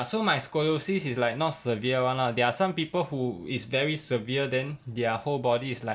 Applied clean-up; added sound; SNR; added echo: none; none; none; none.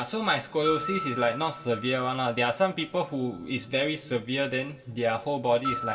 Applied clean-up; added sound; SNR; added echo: none; Piano; 11 dB; reverberation time 1.5 s.